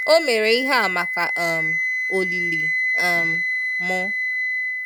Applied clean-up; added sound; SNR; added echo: none; Wind instrument, woodwind instrument; -1 dB; none.